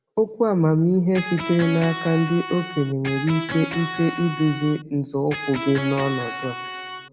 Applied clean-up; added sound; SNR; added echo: none; Electric guitar; 9 dB; reverberation time 1.3 s.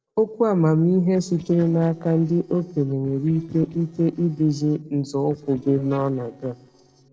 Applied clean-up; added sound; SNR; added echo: neural separator model SepFormer DNS4.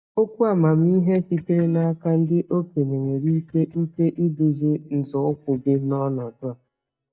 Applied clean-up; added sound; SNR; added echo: neural mask model DeepFilterNet 3.